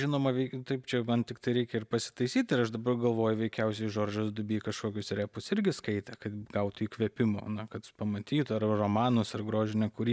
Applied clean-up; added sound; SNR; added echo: none; none; none; none.